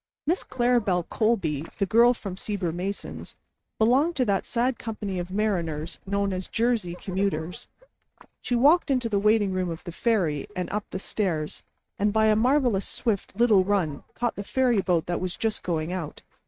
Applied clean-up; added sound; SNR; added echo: neural mask model RNNoise.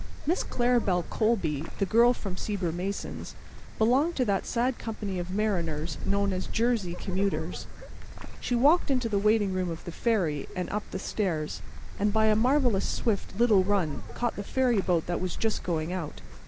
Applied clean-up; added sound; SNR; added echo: none; Wind; 1 dB; none.